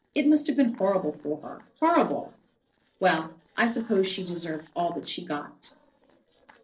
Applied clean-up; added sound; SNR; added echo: neural separator model SepFormer DNS4.